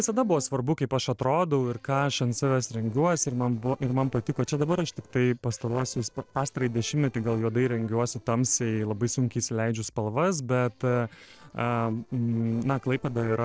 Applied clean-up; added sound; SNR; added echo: neural separator model SepFormer DNS4.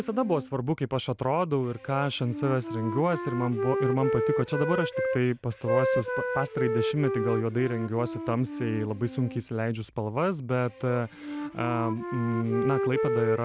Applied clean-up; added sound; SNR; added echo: none; Wind instrument, woodwind instrument; 3 dB; none.